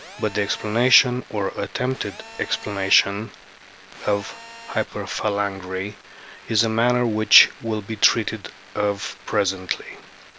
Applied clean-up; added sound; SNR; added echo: none; Telephone; 20 dB; none.